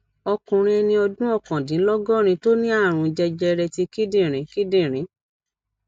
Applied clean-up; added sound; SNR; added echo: none; none; none; none.